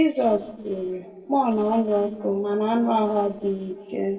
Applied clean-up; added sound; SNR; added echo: neural separator model SepFormer DNS4.